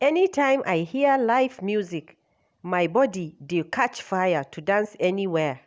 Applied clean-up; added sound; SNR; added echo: none; none; none; none.